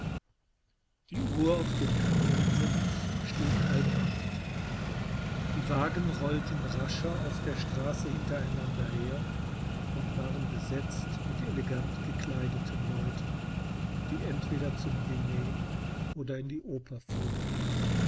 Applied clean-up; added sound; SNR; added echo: none; Accelerating, revving, vroom; -5 dB; none.